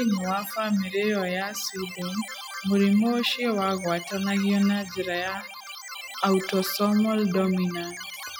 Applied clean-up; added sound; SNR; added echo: classical method log-MMSE.